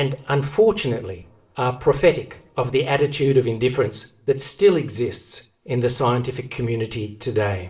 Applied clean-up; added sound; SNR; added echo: none; none; none; reverberation time 0.4 s.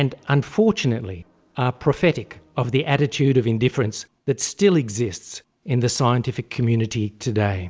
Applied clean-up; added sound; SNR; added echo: none; none; none; none.